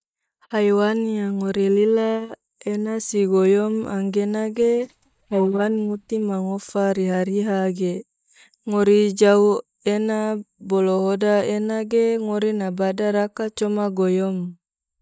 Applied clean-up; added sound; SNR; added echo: neural mask model DeepFilterNet 3.